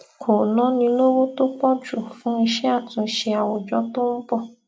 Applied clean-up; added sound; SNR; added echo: none; none; none; none.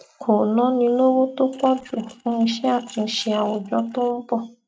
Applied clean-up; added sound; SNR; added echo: neural mask model RNNoise.